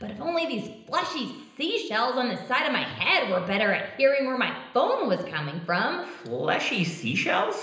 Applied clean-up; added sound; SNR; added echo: none; none; none; reverberation time 0.9 s.